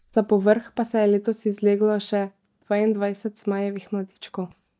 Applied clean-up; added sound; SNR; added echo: neural mask model DeepFilterNet 3.